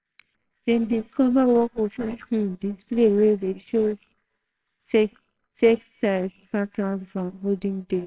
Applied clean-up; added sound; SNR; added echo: neural separator model SepFormer WHAMR!.